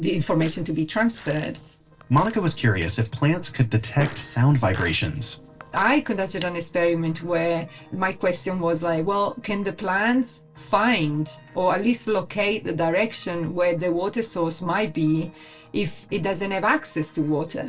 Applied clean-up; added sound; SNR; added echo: neural separator model SepFormer DNS4.